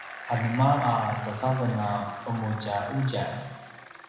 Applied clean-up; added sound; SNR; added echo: none; Bicycle; 14 dB; reverberation time 1.0 s.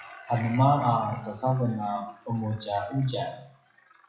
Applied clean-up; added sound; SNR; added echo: classical method WPE with log-MMSE.